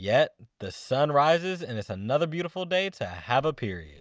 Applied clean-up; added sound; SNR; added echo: none; none; none; none.